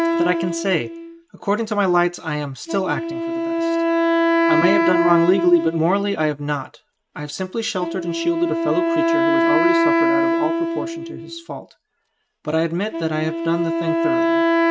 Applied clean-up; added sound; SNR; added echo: neural mask model RNNoise.